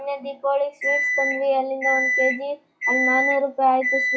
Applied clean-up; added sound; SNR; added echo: classical method log-MMSE.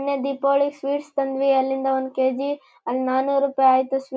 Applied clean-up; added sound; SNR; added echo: none; none; none; none.